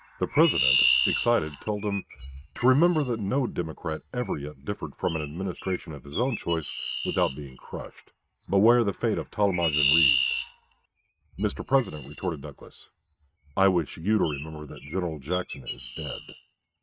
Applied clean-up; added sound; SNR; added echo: neural mask model RNNoise.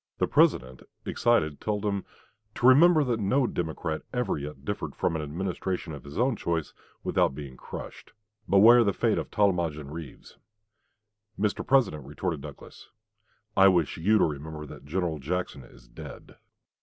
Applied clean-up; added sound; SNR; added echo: none; none; none; none.